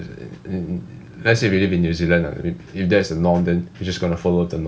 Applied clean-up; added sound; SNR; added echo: none; none; none; none.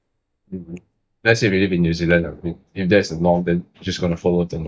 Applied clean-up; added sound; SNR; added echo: neural mask model DeepFilterNet 3.